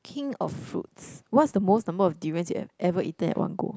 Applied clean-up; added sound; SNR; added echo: none; none; none; none.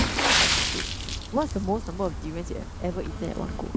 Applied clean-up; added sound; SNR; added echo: none; Fire + Water / Splash, splatter; -4 dB; none.